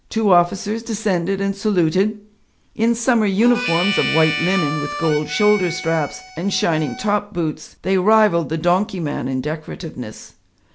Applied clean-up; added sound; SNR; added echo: none; Harmonica; 7 dB; none.